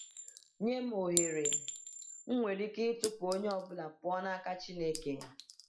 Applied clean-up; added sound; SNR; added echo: classical method log-MMSE.